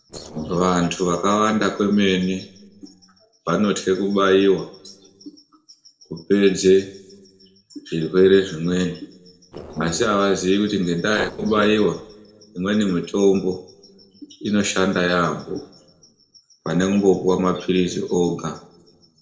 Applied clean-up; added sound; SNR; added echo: neural separator model SepFormer DNS4.